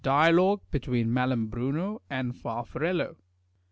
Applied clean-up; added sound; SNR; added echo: none; none; none; none.